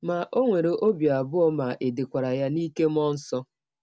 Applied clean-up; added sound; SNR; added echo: none; none; none; none.